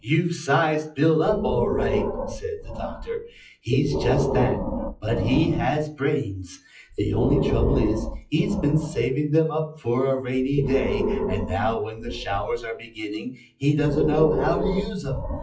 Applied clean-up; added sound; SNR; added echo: classical method WPE with log-MMSE.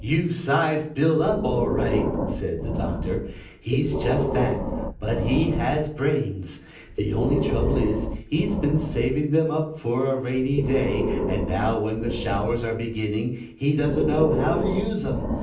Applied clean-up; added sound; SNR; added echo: none; Breathing; 4 dB; reverberation time 0.6 s.